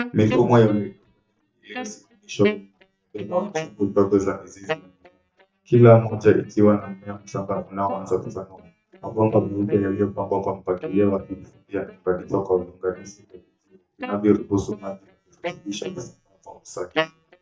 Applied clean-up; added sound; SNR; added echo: neural mask model DeepFilterNet 3.